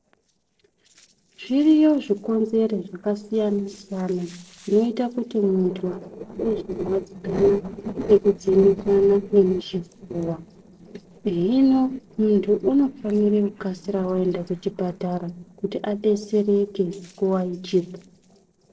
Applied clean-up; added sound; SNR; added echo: neural separator model SepFormer DNS4.